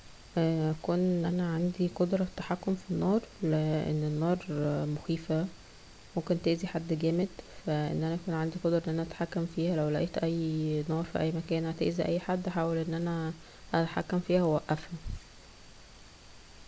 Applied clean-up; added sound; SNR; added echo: none; none; none; none.